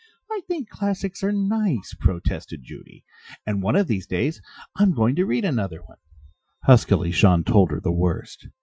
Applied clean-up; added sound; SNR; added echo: classical method Wiener filter.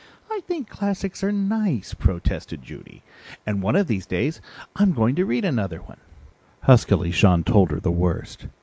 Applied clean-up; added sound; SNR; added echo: none; none; none; none.